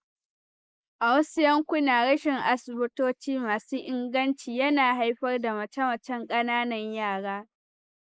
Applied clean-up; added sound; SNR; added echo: neural mask model Resemble Enhance denoiser.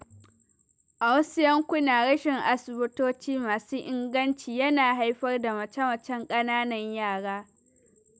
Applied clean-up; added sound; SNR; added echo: none; none; none; none.